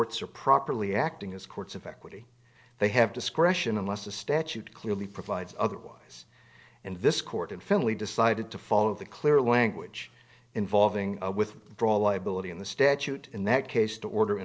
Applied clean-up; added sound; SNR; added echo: none; none; none; none.